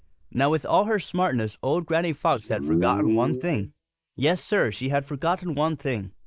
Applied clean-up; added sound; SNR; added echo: neural mask model Resemble Enhance denoiser.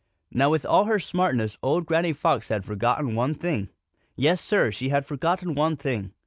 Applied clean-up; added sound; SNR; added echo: none; none; none; none.